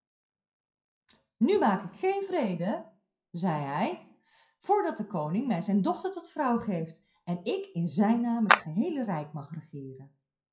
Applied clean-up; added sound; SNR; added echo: classical method WPE with log-MMSE.